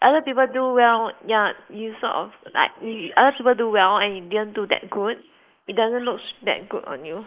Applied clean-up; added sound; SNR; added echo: neural mask model Resemble Enhance denoiser.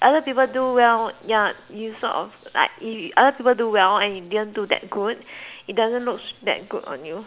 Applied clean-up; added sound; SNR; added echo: none; none; none; none.